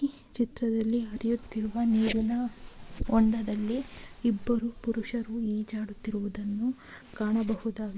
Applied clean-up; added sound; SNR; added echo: neural mask model Resemble Enhance denoiser.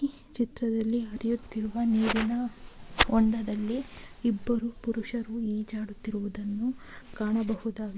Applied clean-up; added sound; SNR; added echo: none; none; none; none.